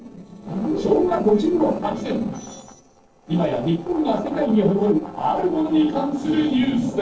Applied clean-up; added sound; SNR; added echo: neural separator model SepFormer DNS4.